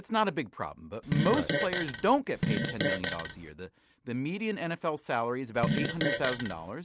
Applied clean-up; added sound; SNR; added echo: none; Fart; -1 dB; none.